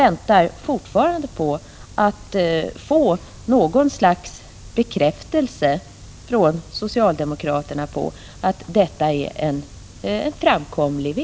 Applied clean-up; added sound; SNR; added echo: none; none; none; none.